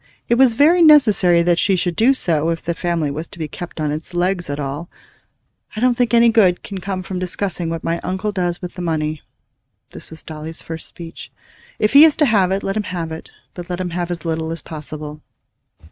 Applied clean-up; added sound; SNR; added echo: neural mask model RNNoise.